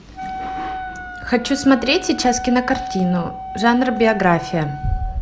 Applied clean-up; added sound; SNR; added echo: none; Wind instrument, woodwind instrument; 10 dB; none.